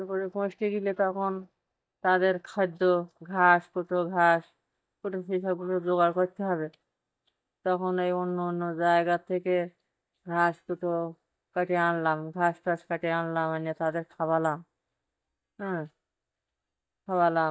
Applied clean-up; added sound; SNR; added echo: neural mask model DeepFilterNet 3.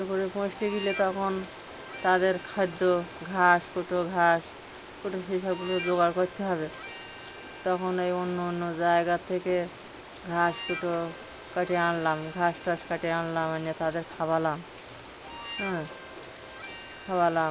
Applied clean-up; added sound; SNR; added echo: none; Harmonica; 17 dB; none.